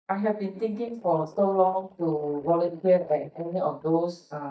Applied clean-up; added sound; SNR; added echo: neural mask model DeepFilterNet 3.